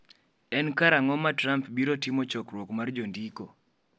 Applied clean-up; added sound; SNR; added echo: none; none; none; none.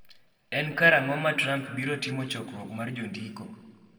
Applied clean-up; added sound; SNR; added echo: none; none; none; reverberation time 1.5 s.